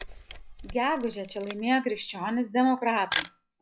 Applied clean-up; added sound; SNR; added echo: classical method log-MMSE.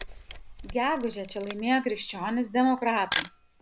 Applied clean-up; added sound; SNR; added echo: none; Camera; 11 dB; none.